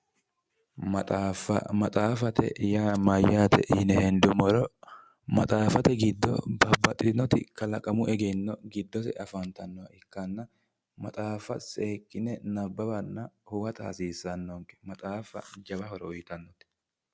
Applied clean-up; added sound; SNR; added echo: none; none; none; none.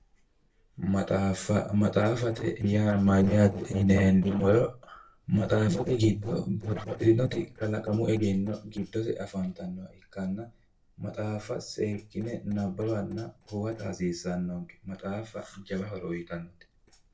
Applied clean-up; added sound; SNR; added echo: neural separator model SepFormer DNS4.